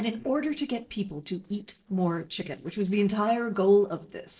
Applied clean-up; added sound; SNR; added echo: neural separator model SepFormer DNS4.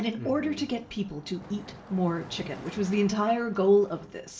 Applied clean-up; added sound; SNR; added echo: none; Car passing by; 20 dB; reverberation time 0.5 s.